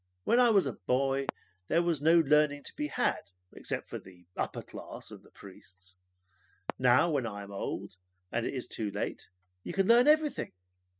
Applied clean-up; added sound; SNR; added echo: classical method spectral subtraction.